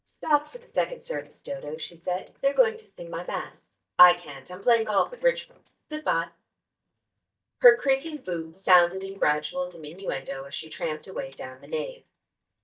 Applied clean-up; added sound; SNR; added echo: neural mask model DeepFilterNet 3.